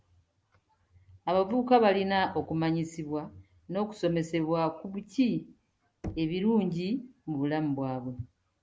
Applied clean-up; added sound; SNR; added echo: none; Knock; 17 dB; none.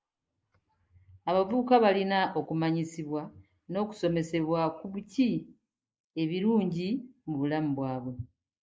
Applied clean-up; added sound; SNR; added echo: neural mask model Resemble Enhance denoiser.